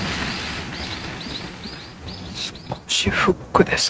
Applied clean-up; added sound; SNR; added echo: neural mask model RNNoise.